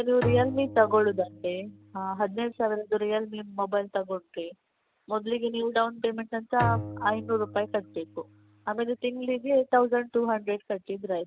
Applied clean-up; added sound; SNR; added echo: none; Bowed string instrument; 10 dB; none.